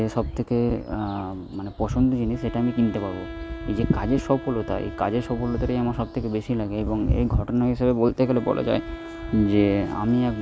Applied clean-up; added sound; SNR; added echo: none; Wind instrument, woodwind instrument; 16 dB; none.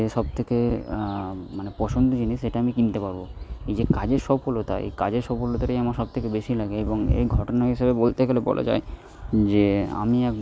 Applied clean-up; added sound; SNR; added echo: none; none; none; none.